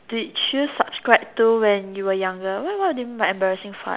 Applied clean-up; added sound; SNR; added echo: none; none; none; none.